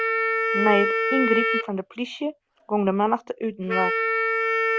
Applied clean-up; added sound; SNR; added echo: none; Wind instrument, woodwind instrument; -1 dB; none.